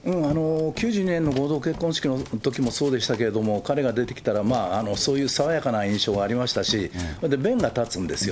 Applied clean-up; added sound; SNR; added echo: none; Run; 16 dB; none.